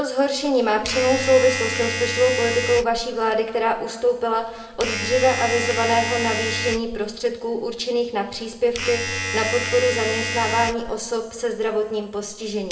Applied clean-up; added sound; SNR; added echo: none; Domestic sounds, home sounds; 7 dB; reverberation time 1.4 s.